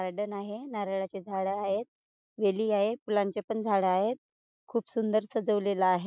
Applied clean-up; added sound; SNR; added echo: none; none; none; none.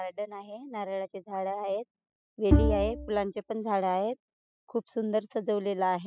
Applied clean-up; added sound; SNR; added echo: classical method spectral subtraction.